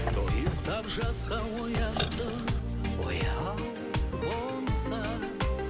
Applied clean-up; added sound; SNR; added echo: none; Squeak; 6 dB; none.